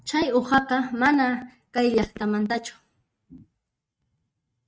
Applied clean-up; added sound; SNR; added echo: neural mask model RNNoise.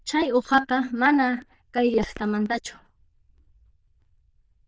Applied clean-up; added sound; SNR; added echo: neural diffusion model UNIVERSE++.